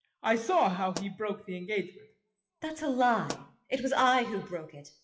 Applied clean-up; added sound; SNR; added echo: classical method WPE with log-MMSE.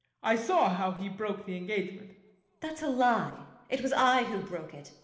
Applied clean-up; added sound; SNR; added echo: neural separator model SepFormer DNS4.